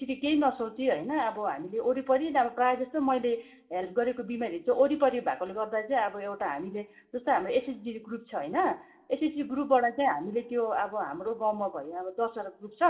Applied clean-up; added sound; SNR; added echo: none; none; none; reverberation time 0.4 s.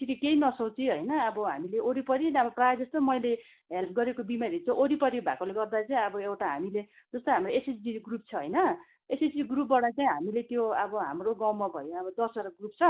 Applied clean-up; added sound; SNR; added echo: none; none; none; none.